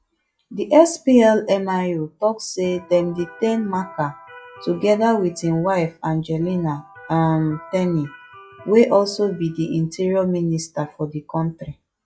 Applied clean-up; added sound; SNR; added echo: classical method log-MMSE.